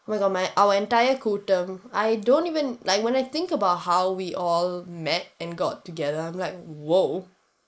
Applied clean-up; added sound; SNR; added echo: neural mask model Resemble Enhance denoiser.